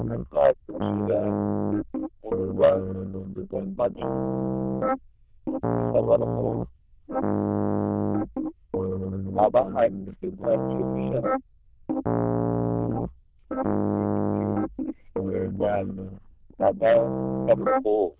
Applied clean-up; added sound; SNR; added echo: neural diffusion model UNIVERSE++.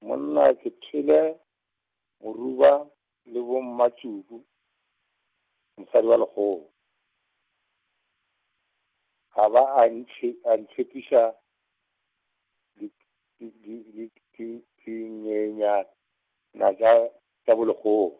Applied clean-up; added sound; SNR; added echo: none; none; none; none.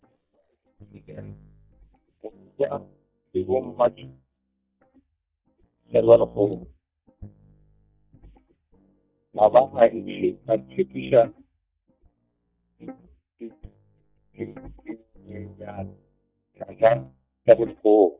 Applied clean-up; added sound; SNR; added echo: neural mask model DeepFilterNet 3.